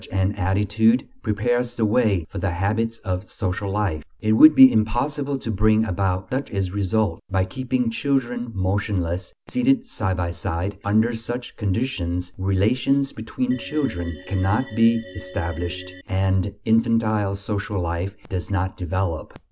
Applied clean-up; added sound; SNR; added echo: none; Organ; 17 dB; none.